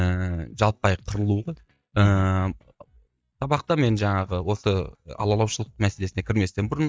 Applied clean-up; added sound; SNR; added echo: neural mask model DeepFilterNet 3.